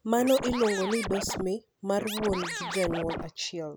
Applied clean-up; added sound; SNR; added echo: none; Scratching (performance technique); 6 dB; none.